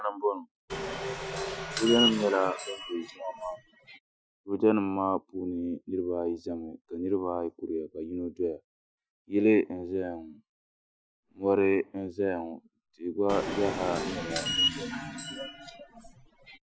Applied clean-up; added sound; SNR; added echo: classical method Wiener filter.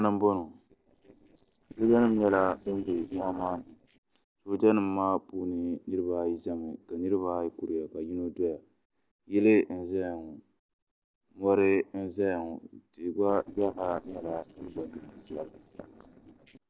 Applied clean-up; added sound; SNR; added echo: neural separator model SepFormer DNS4.